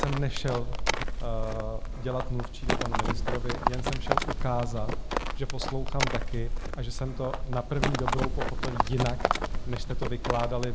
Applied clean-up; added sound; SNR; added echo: none; Livestock, farm animals, working animals; -5 dB; none.